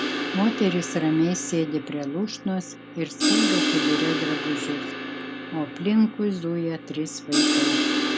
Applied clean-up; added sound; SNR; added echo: none; Crash cymbal; 0 dB; none.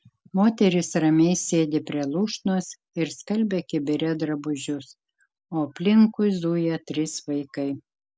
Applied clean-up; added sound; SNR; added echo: none; none; none; none.